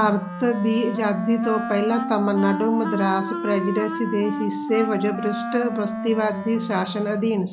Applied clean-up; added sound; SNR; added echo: none; Wind instrument, woodwind instrument; 7 dB; none.